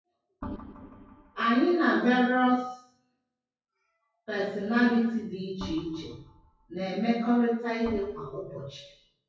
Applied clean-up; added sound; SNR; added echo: classical method WPE with log-MMSE.